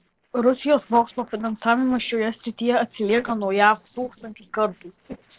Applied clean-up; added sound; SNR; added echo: neural separator model SepFormer DNS4.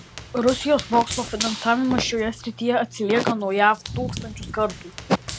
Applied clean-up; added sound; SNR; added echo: none; Run; 12 dB; none.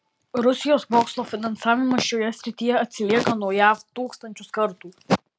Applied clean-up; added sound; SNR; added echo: none; none; none; none.